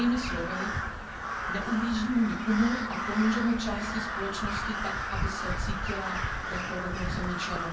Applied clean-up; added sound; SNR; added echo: none; Crow; 2 dB; reverberation time 0.2 s.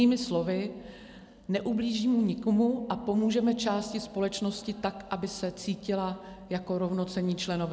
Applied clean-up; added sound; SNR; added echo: none; none; none; none.